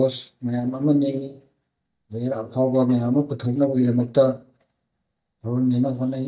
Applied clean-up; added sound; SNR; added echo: neural mask model DeepFilterNet 3.